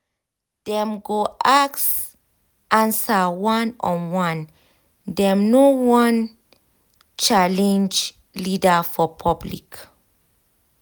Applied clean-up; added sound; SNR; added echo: none; none; none; none.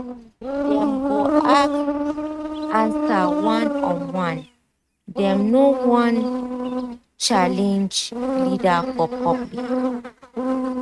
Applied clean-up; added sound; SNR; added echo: neural mask model RNNoise.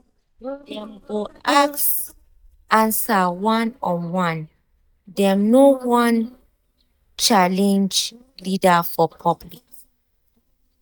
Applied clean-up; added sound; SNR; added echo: neural mask model DeepFilterNet 3.